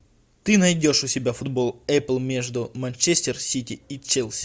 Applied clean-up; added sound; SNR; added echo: none; none; none; none.